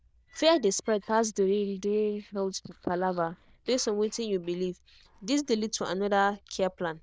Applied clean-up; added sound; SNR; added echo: neural diffusion model UNIVERSE++.